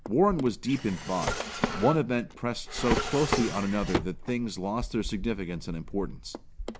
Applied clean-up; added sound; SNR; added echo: none; Drawer open or close; 5 dB; none.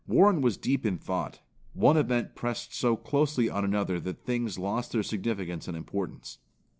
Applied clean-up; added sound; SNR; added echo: none; none; none; none.